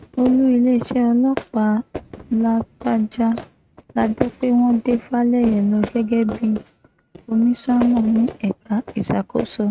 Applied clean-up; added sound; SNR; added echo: neural mask model RNNoise.